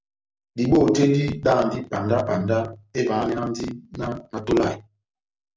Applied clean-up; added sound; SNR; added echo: none; none; none; none.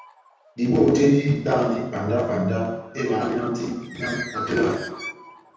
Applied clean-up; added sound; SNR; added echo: none; Bird; 15 dB; reverberation time 0.9 s.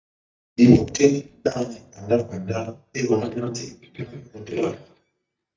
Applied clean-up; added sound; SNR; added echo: neural mask model DeepFilterNet 3.